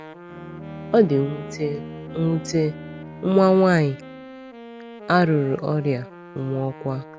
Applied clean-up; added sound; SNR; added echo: none; Wind instrument, woodwind instrument + Bowed string instrument; 14 dB; none.